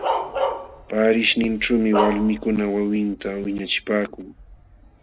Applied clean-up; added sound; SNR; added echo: none; Bark; 7 dB; none.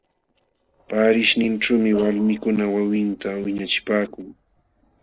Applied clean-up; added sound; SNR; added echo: neural separator model SepFormer DNS4.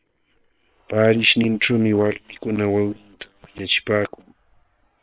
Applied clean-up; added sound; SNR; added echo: neural separator model SepFormer WHAM!.